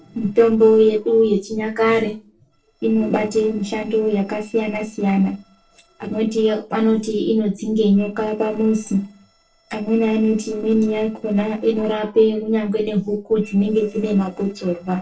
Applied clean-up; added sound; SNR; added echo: neural separator model SepFormer DNS4.